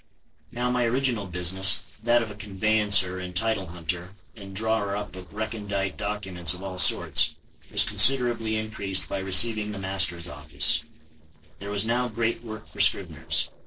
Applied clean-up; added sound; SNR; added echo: neural separator model SepFormer DNS4.